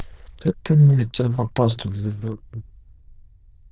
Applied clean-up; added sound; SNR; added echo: neural diffusion model UNIVERSE++.